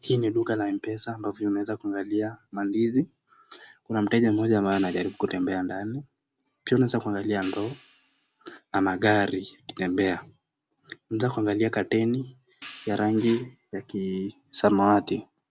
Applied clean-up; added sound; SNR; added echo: none; Hi-hat; 19 dB; none.